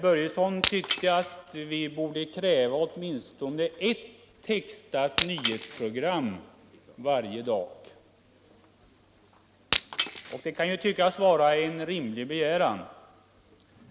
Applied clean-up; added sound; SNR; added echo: none; Shatter; 5 dB; none.